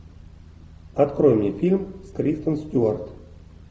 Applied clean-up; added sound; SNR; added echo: none; none; none; none.